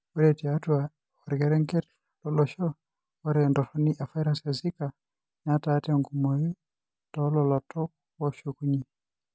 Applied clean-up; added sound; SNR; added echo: none; none; none; none.